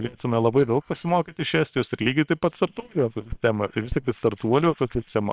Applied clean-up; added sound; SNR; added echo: neural separator model SepFormer WHAM!.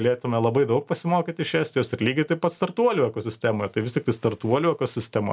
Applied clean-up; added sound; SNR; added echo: none; none; none; none.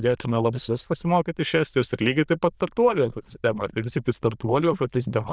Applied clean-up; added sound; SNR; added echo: neural diffusion model UNIVERSE++.